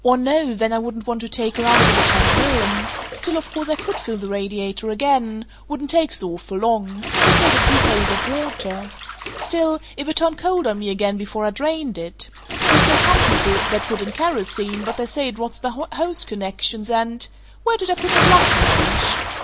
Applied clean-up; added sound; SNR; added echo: none; Bathtub (filling or washing) / Splash, splatter; 0 dB; none.